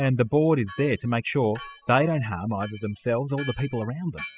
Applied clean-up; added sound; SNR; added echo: classical method spectral subtraction.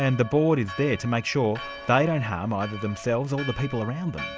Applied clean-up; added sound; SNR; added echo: none; Church bell; 15 dB; none.